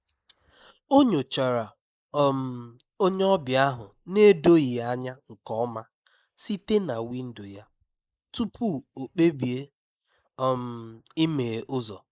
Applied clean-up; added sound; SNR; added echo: neural mask model Resemble Enhance denoiser.